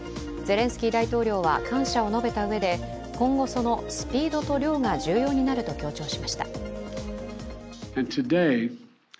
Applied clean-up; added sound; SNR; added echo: none; none; none; none.